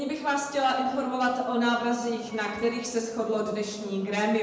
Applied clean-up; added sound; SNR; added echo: none; Wind instrument, woodwind instrument; 19 dB; reverberation time 0.9 s.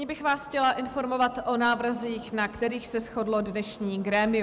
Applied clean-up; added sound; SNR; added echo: none; none; none; none.